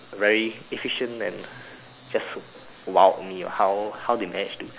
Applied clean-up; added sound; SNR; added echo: none; none; none; none.